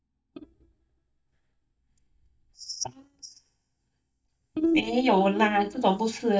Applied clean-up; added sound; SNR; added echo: neural mask model DeepFilterNet 3.